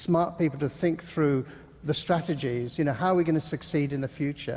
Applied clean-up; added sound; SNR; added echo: none; none; none; none.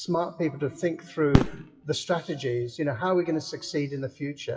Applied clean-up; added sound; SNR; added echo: classical method WPE with log-MMSE.